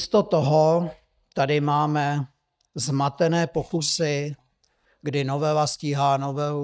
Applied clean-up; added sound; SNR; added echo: neural mask model DeepFilterNet 3.